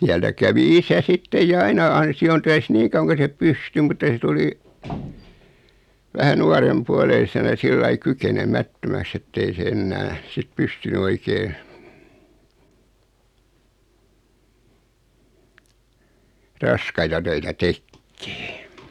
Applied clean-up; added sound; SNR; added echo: none; none; none; none.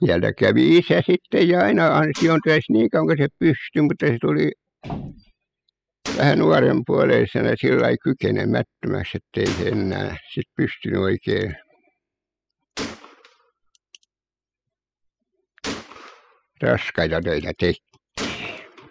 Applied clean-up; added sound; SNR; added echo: classical method spectral subtraction.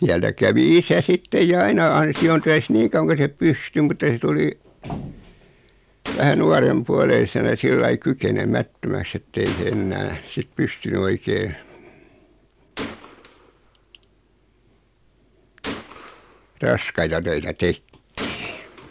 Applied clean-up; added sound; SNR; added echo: none; Gunshot, gunfire; 19 dB; none.